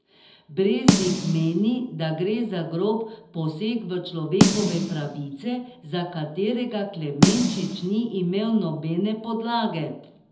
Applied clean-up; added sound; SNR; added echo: none; Snare drum; 0 dB; reverberation time 0.8 s.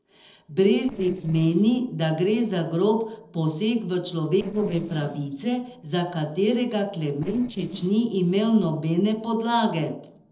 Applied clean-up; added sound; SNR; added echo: neural separator model SepFormer DNS4.